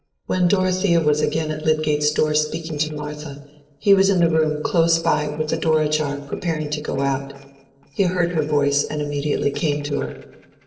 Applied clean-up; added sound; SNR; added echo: neural separator model SepFormer DNS4.